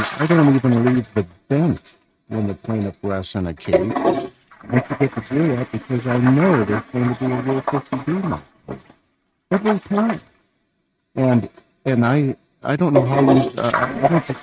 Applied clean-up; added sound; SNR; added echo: neural mask model RNNoise.